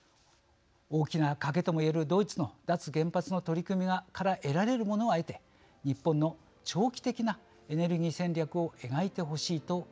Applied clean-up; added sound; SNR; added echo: none; none; none; none.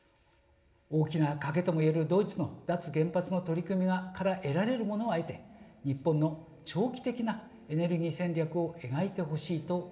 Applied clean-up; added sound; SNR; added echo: none; none; none; reverberation time 2.8 s.